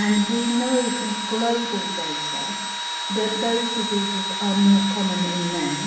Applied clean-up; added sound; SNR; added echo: none; Engine / Drill; 4 dB; reverberation time 0.6 s.